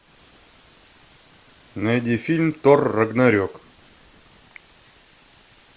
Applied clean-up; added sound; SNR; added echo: none; none; none; none.